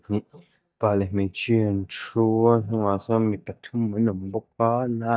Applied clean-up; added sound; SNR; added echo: neural mask model DeepFilterNet 3.